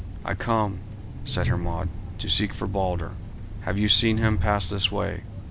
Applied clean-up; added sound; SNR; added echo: none; Train; 5 dB; none.